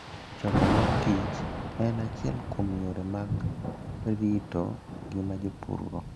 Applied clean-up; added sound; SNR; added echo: none; Thunder / Rain; 0 dB; none.